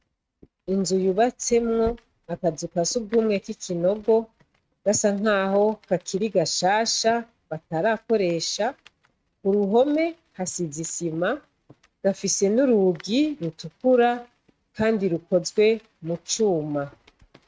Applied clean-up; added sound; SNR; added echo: neural mask model RNNoise.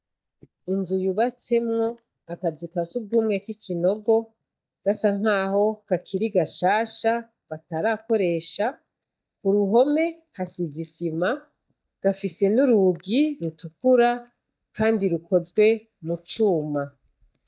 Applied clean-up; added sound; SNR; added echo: neural mask model DeepFilterNet 3.